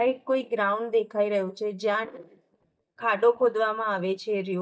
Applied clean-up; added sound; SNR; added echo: neural mask model DeepFilterNet 3.